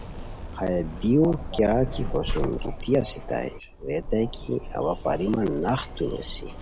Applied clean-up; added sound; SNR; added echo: none; Zipper (clothing); 8 dB; none.